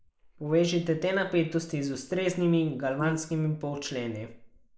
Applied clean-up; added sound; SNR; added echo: neural mask model Resemble Enhance denoiser.